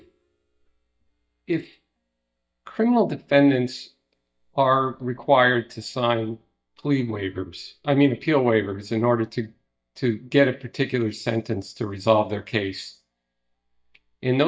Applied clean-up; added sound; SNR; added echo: neural mask model DeepFilterNet 3.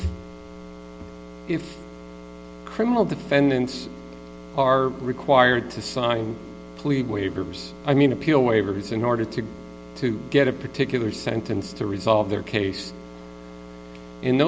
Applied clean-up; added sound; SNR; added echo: none; none; none; none.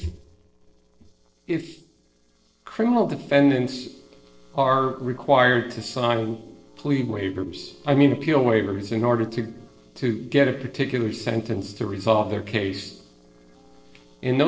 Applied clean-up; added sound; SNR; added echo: neural separator model SepFormer DNS4.